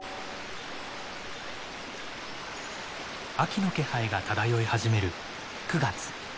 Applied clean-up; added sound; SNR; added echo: none; none; none; none.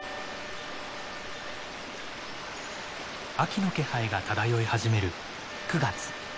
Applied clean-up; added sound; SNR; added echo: none; Wind instrument, woodwind instrument; 17 dB; none.